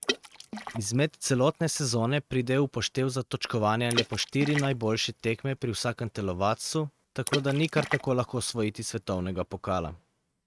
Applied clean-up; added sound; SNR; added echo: neural mask model RNNoise.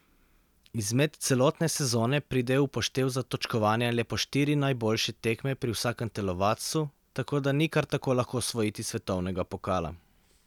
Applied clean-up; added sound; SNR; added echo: none; none; none; none.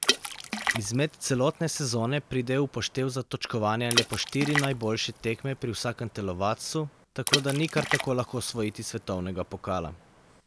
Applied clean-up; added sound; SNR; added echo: none; Water / Splash, splatter; 4 dB; none.